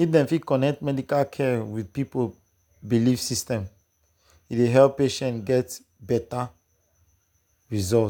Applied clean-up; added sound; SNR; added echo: none; none; none; none.